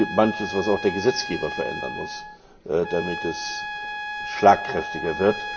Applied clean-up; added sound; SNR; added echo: none; Trumpet; 8 dB; reverberation time 1.0 s.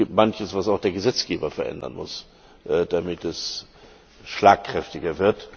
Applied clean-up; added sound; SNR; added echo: none; none; none; none.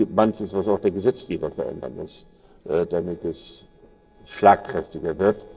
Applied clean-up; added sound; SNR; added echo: neural separator model SepFormer DNS4.